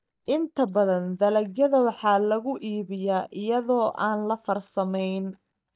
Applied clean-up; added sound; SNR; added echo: neural mask model DeepFilterNet 3.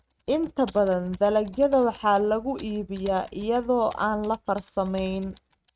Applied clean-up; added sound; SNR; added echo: neural mask model RNNoise.